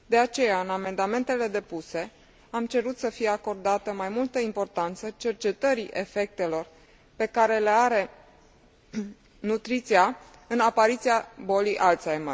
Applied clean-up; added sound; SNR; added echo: none; none; none; none.